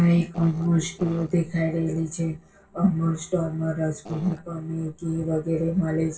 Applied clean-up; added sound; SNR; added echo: neural separator model SepFormer DNS4.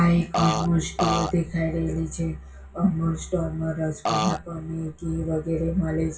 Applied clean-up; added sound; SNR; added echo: none; Burping, eructation; -1 dB; reverberation time 0.2 s.